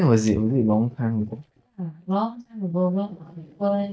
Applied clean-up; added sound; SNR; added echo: neural mask model DeepFilterNet 3.